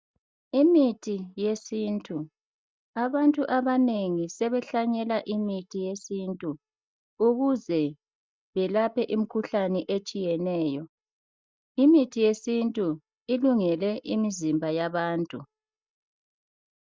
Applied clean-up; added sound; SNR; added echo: neural mask model DeepFilterNet 3.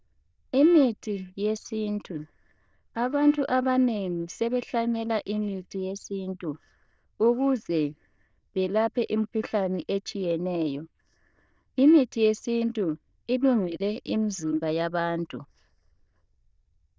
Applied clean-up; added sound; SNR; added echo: neural diffusion model UNIVERSE++.